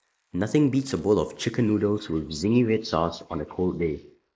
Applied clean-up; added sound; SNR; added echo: neural mask model Resemble Enhance denoiser.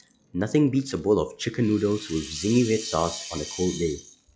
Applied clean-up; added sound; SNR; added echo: classical method log-MMSE.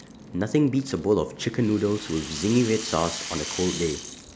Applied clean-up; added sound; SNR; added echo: none; Rattle; 12 dB; none.